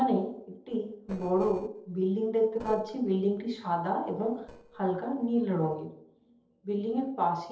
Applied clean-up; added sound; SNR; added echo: neural separator model SepFormer DNS4.